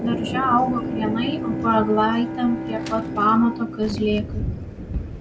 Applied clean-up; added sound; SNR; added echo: none; Bowed string instrument + Thunder; 5 dB; none.